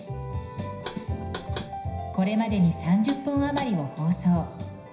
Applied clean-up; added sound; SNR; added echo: none; Knock; 16 dB; reverberation time 0.9 s.